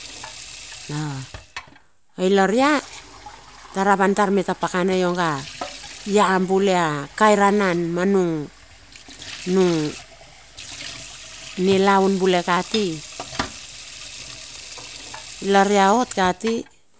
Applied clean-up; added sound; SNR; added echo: none; Sink (filling or washing) / Water tap, faucet; 16 dB; none.